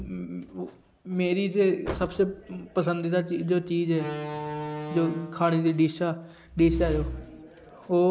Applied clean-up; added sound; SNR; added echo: none; Slam; 11 dB; none.